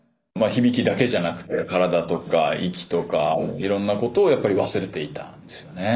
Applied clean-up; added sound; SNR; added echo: neural mask model Resemble Enhance denoiser.